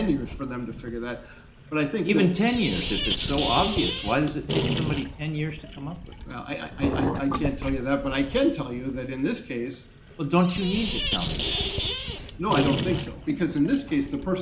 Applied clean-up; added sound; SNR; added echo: none; Sink (filling or washing); 2 dB; reverberation time 0.4 s.